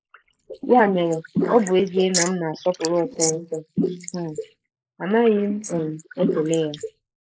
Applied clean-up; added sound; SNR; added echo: neural mask model Resemble Enhance denoiser.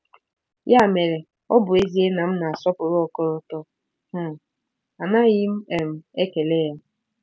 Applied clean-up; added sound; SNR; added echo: none; none; none; none.